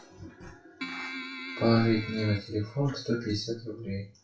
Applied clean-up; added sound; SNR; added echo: classical method WPE with log-MMSE.